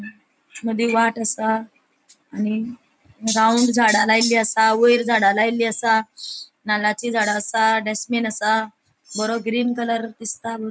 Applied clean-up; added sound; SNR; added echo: none; none; none; none.